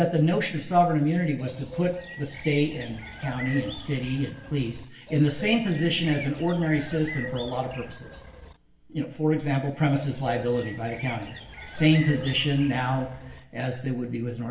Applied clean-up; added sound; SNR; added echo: none; Bird; 14 dB; reverberation time 0.8 s.